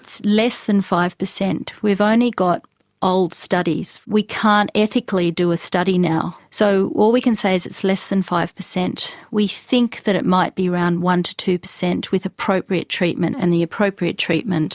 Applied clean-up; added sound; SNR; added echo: none; none; none; none.